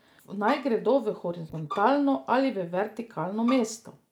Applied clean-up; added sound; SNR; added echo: neural mask model Resemble Enhance denoiser.